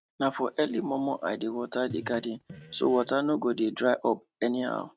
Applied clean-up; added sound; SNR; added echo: neural mask model RNNoise.